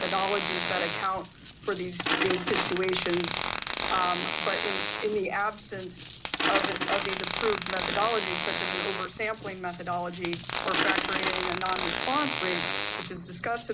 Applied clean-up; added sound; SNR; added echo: none; Fart + Coin (dropping); -2 dB; none.